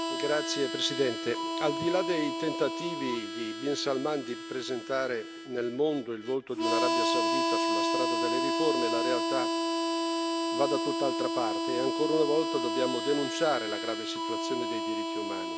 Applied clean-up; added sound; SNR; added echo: none; Harmonica; -1 dB; none.